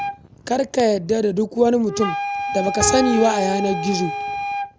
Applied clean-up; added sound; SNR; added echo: none; Wind instrument, woodwind instrument + Piano; 6 dB; none.